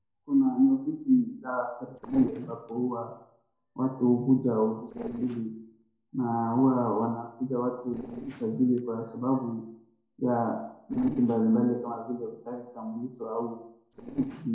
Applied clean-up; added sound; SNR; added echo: neural separator model SepFormer DNS4.